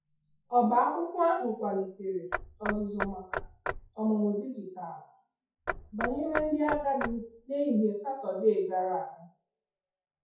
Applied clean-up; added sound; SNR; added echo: classical method WPE with log-MMSE.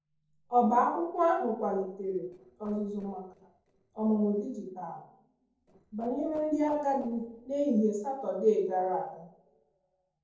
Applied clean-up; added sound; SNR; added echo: neural separator model SepFormer DNS4.